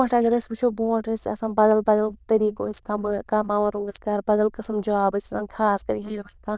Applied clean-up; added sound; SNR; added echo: neural diffusion model UNIVERSE++.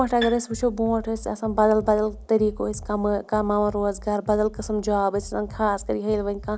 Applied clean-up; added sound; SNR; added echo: none; Bass drum + Bowed string instrument; 15 dB; none.